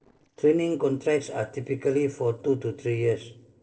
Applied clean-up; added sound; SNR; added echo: neural separator model SepFormer DNS4.